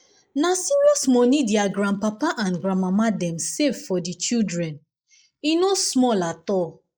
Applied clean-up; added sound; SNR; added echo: neural mask model Resemble Enhance denoiser.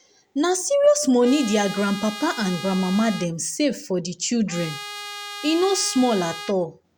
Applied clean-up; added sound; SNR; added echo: none; Trumpet; 13 dB; none.